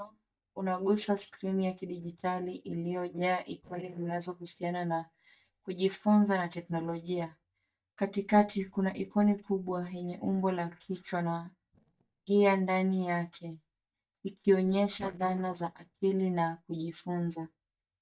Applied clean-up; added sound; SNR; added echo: neural mask model DeepFilterNet 3.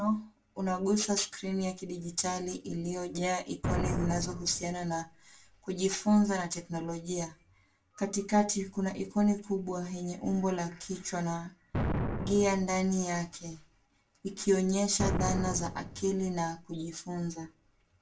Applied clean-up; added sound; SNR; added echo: none; Explosion; 4 dB; reverberation time 0.2 s.